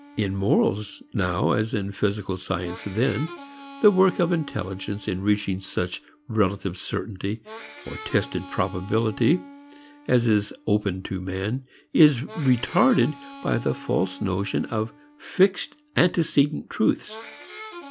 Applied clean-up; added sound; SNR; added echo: none; Harmonica; 19 dB; none.